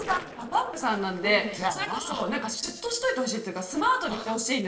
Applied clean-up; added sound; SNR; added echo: neural separator model SepFormer DNS4.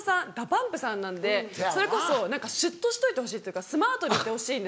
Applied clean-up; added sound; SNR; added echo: none; none; none; none.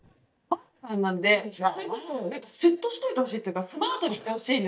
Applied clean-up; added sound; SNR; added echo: neural mask model DeepFilterNet 3.